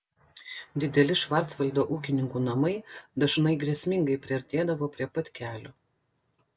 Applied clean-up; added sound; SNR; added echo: none; none; none; none.